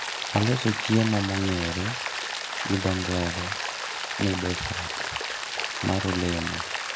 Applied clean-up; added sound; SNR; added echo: none; Rain; 3 dB; none.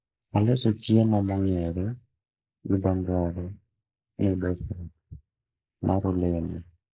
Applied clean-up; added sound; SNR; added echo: neural mask model Resemble Enhance denoiser.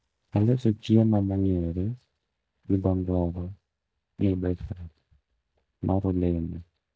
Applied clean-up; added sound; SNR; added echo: neural mask model DeepFilterNet 3.